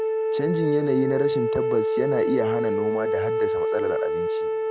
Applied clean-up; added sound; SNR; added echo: none; Wind instrument, woodwind instrument; -3 dB; none.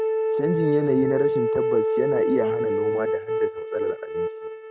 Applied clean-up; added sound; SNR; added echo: neural mask model RNNoise.